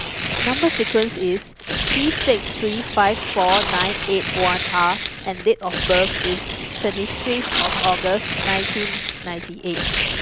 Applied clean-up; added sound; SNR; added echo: none; Tearing; 0 dB; none.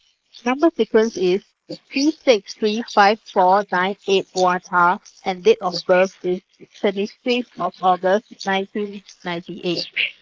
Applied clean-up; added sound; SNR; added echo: neural mask model Resemble Enhance denoiser.